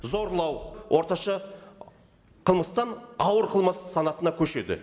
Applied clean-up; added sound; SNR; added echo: none; none; none; reverberation time 1.3 s.